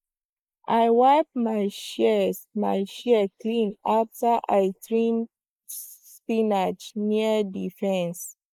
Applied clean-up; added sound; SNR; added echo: neural mask model Resemble Enhance denoiser.